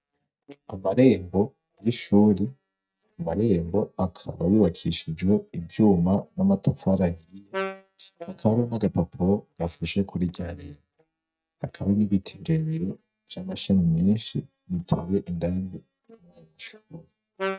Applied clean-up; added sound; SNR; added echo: neural mask model DeepFilterNet 3.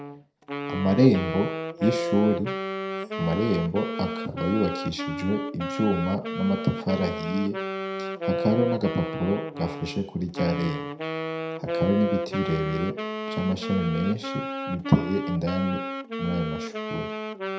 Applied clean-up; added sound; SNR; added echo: none; Wind instrument, woodwind instrument; 4 dB; reverberation time 0.5 s.